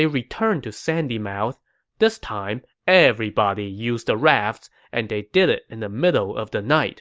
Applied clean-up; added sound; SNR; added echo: none; none; none; none.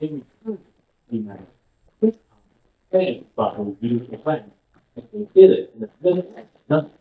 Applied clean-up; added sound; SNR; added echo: neural mask model DeepFilterNet 3.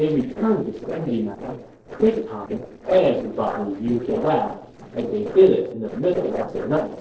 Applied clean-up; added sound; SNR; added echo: neural separator model SepFormer DNS4.